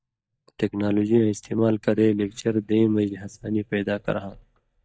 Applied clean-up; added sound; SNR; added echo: neural mask model DeepFilterNet 3.